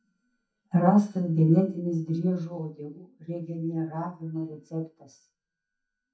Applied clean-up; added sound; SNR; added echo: neural mask model DeepFilterNet 3.